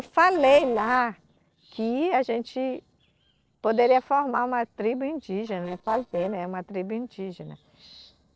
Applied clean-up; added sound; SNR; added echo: neural separator model SepFormer DNS4.